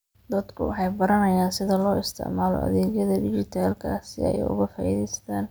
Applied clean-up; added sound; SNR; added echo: none; none; none; none.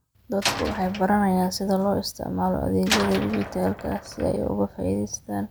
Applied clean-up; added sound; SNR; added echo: none; Slam; 9 dB; none.